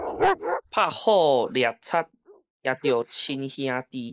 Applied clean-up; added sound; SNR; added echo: neural mask model Resemble Enhance denoiser.